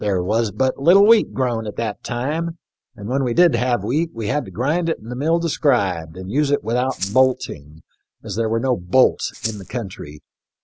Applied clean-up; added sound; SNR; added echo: none; Rattle (instrument); 11 dB; none.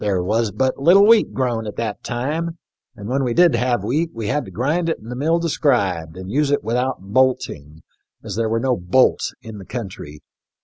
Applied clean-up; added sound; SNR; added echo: none; none; none; none.